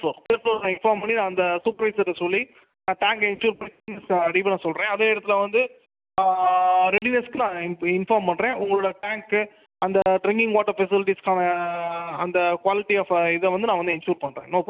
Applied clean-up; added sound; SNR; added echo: none; none; none; none.